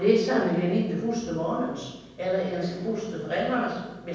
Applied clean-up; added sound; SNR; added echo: none; none; none; reverberation time 1.1 s.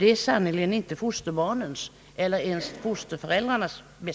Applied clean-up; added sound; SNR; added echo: none; none; none; none.